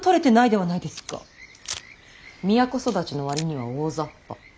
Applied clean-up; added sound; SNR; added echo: none; none; none; none.